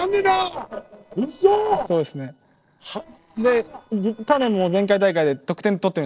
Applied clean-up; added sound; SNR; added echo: neural separator model SepFormer DNS4.